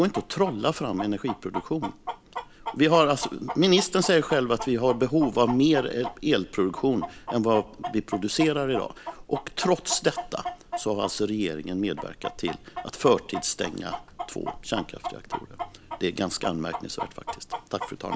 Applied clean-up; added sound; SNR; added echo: none; Chicken, rooster; 11 dB; none.